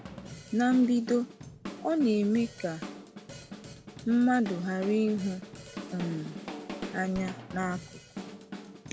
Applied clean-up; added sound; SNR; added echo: none; Drum kit; 12 dB; none.